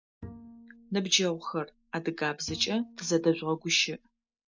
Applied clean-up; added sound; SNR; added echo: neural mask model RNNoise.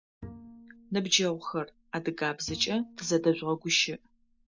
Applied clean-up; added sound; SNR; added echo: none; Bowed string instrument; 20 dB; none.